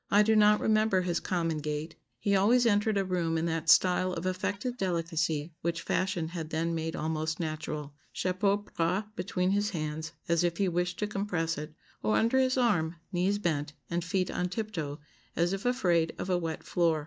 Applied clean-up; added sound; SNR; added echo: neural mask model DeepFilterNet 3.